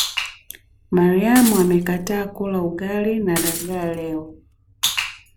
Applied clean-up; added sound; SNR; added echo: none; Shatter / Crushing; 10 dB; none.